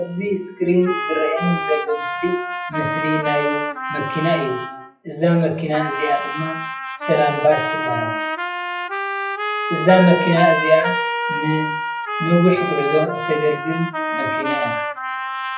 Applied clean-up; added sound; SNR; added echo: classical method WPE with log-MMSE.